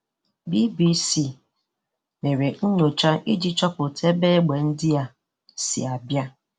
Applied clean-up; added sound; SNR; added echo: none; none; none; none.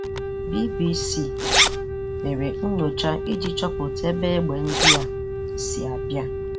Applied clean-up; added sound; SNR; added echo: none; Wind instrument, woodwind instrument + Zipper (clothing); -3 dB; none.